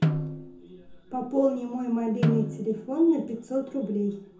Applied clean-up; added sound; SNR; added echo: none; Snare drum; 5 dB; reverberation time 0.6 s.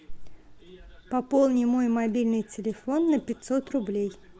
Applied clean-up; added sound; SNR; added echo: none; none; none; none.